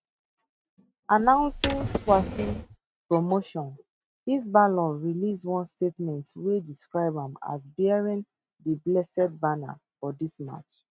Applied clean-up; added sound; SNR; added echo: neural mask model RNNoise.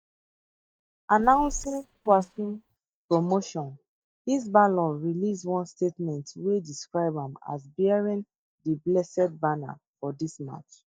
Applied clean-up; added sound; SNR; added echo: neural mask model DeepFilterNet 3.